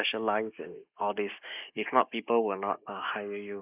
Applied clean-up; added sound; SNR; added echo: neural mask model Resemble Enhance denoiser.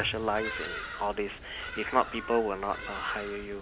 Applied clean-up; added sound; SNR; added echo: none; Bird vocalization, bird call, bird song; 8 dB; none.